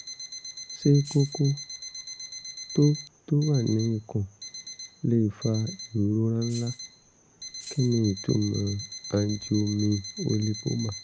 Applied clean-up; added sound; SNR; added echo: none; Rattle (instrument) + Alarm; 14 dB; none.